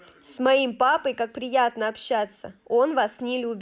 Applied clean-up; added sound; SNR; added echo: none; none; none; none.